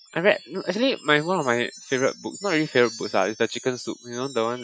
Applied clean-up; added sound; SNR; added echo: classical method Wiener filter.